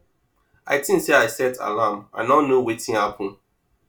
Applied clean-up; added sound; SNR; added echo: none; none; none; reverberation time 0.2 s.